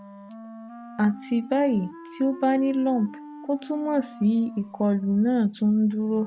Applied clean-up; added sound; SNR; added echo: none; Wind instrument, woodwind instrument; 18 dB; none.